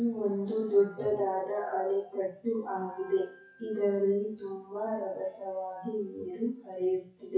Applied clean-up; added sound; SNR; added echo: classical method WPE with log-MMSE.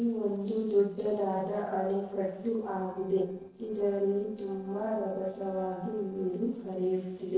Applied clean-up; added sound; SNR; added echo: neural separator model SepFormer DNS4.